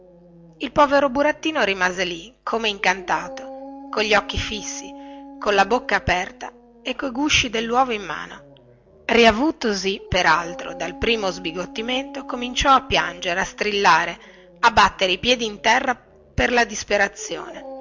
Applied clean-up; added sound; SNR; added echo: none; Dog; 19 dB; none.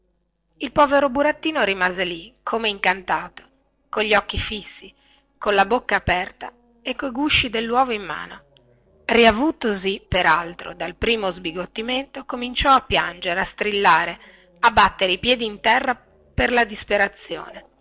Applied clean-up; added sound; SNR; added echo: neural separator model SepFormer DNS4.